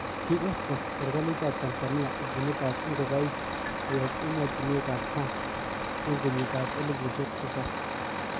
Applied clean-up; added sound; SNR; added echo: none; Truck; 1 dB; none.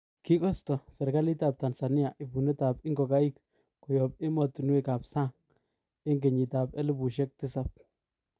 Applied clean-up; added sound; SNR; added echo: none; none; none; none.